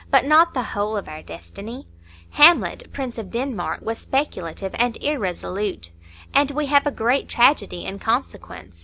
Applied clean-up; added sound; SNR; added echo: none; none; none; none.